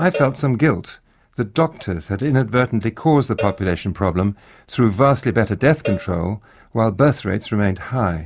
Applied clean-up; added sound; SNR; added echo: none; Cowbell; 16 dB; none.